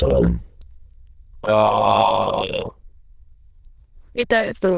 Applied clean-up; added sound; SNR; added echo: neural diffusion model UNIVERSE++.